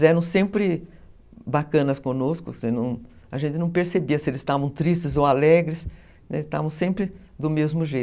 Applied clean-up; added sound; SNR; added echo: none; none; none; none.